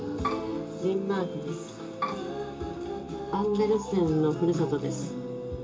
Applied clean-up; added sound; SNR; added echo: none; Bowed string instrument; 6 dB; reverberation time 0.2 s.